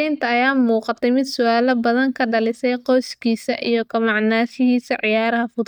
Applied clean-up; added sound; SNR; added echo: neural mask model DeepFilterNet 3.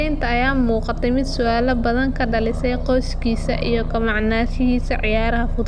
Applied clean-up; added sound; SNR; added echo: none; Aircraft; 2 dB; none.